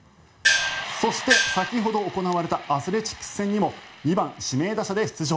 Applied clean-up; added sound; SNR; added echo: none; Gong; -4 dB; reverberation time 0.5 s.